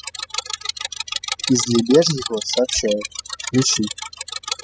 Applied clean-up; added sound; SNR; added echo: classical method spectral subtraction.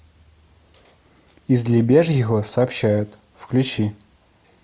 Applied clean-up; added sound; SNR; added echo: none; none; none; none.